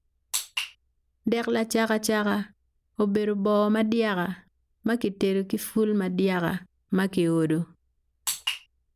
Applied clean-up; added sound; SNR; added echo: none; none; none; none.